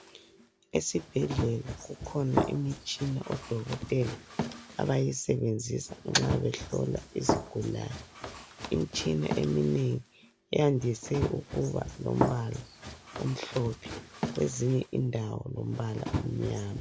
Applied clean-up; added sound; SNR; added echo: none; Run; 6 dB; none.